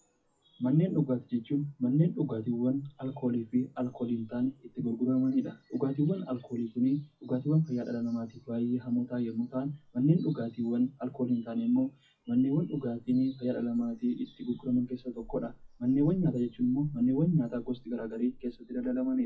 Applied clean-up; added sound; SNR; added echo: classical method WPE with log-MMSE.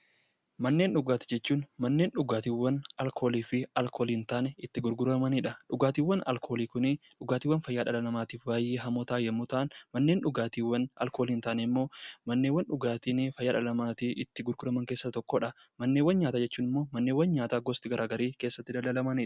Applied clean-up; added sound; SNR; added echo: none; none; none; none.